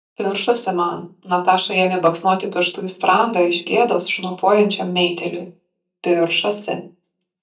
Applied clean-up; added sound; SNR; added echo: neural mask model DeepFilterNet 3.